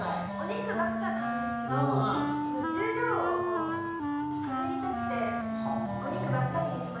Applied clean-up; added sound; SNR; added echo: none; Wind instrument, woodwind instrument; -1 dB; reverberation time 1.0 s.